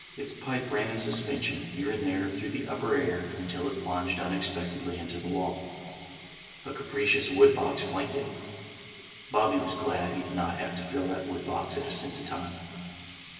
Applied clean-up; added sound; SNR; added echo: none; Sink (filling or washing); 17 dB; reverberation time 2.6 s.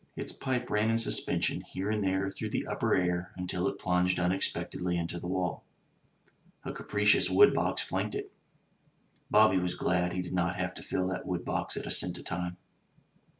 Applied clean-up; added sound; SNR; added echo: none; none; none; none.